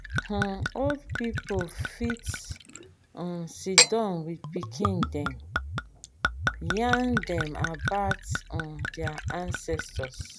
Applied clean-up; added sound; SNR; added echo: none; Gurgling / Chink, clink / Liquid; -2 dB; none.